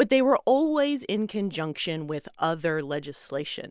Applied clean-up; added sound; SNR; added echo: none; none; none; none.